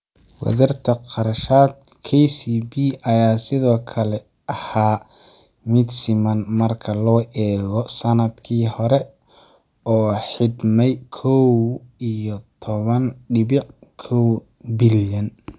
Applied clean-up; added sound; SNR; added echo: none; none; none; none.